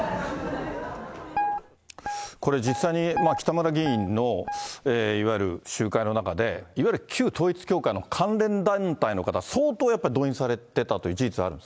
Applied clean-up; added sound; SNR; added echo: none; Guitar; 7 dB; none.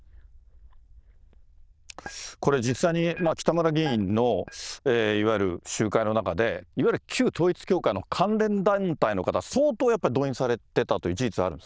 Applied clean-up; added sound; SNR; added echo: neural diffusion model UNIVERSE++.